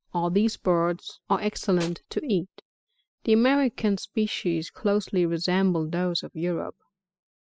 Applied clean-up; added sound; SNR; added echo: classical method spectral subtraction.